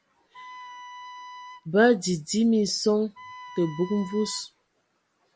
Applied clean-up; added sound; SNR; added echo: none; Wind instrument, woodwind instrument; 16 dB; none.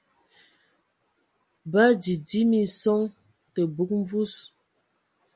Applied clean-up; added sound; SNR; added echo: none; none; none; none.